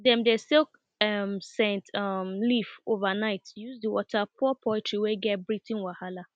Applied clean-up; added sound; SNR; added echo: none; none; none; none.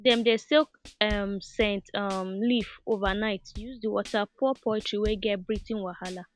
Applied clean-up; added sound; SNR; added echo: none; Drum / Drum kit; 16 dB; none.